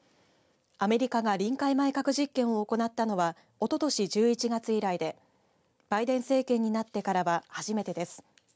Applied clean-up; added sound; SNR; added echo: none; none; none; none.